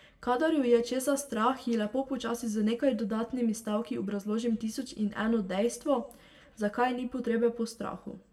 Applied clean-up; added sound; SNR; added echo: none; none; none; reverberation time 0.5 s.